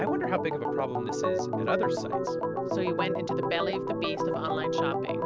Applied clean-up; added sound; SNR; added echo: none; Organ; -5 dB; none.